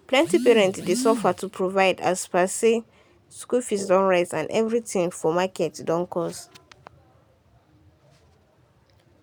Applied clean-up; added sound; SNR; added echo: none; none; none; none.